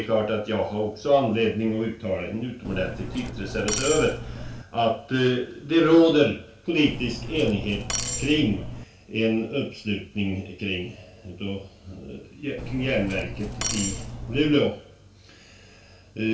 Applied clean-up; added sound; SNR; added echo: none; Cutlery, silverware; 7 dB; reverberation time 0.3 s.